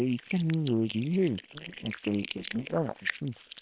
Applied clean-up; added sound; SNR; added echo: neural separator model SepFormer WHAM!.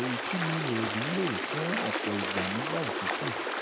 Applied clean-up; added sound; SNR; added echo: none; Stream; -2 dB; none.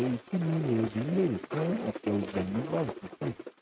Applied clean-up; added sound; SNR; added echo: neural mask model RNNoise.